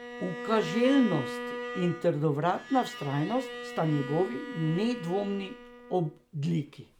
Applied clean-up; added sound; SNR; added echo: none; Bowed string instrument; 10 dB; none.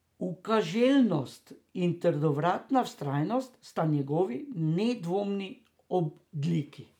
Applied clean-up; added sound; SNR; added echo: none; none; none; none.